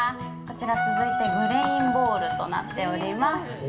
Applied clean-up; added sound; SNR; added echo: none; Wind instrument, woodwind instrument; 0 dB; reverberation time 0.5 s.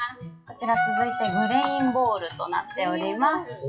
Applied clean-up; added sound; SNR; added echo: classical method WPE with log-MMSE.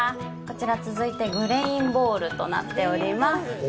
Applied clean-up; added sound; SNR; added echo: none; none; none; none.